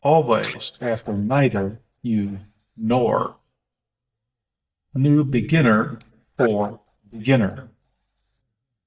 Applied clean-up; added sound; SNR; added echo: neural mask model DeepFilterNet 3.